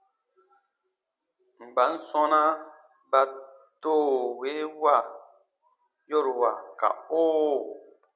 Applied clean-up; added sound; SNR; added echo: none; none; none; none.